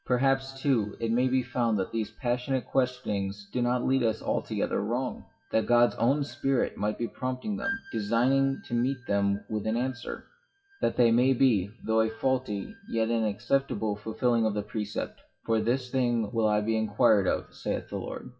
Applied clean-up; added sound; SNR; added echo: classical method WPE with log-MMSE.